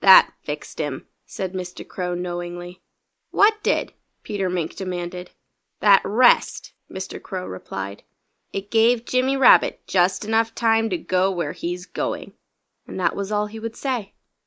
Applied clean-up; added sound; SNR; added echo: neural mask model Resemble Enhance denoiser.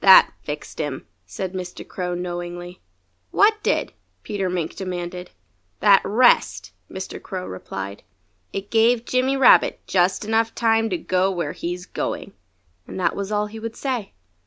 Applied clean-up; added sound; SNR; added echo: none; none; none; none.